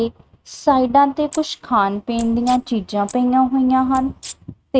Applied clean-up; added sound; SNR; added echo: neural mask model RNNoise.